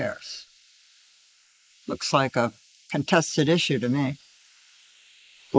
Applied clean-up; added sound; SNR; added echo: neural mask model Resemble Enhance denoiser.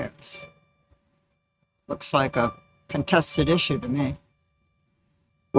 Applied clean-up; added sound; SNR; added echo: neural mask model RNNoise.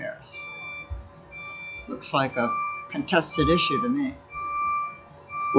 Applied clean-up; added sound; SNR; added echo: classical method log-MMSE.